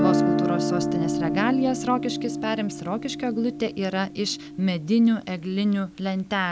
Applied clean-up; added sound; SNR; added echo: none; Guitar; 2 dB; none.